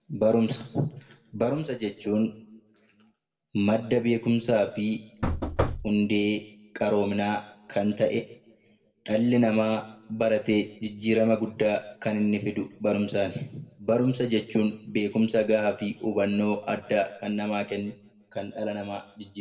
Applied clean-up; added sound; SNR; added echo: none; Knock / Wood; 2 dB; reverberation time 0.7 s.